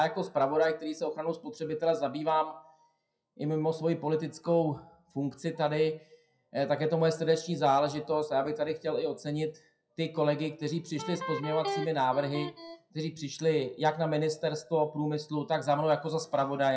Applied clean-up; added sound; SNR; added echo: classical method WPE with log-MMSE.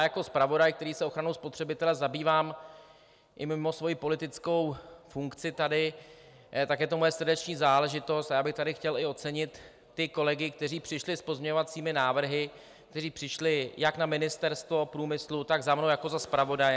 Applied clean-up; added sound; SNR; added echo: none; none; none; none.